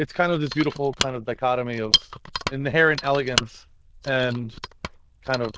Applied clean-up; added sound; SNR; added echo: neural diffusion model UNIVERSE++.